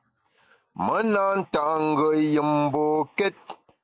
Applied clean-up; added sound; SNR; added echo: none; none; none; none.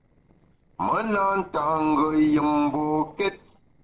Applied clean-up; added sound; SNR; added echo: neural separator model SepFormer DNS4.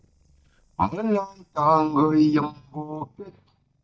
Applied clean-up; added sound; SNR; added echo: neural mask model DeepFilterNet 3.